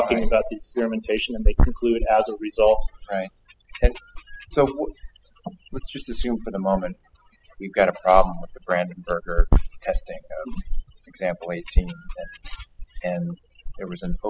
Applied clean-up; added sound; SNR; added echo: classical method spectral subtraction.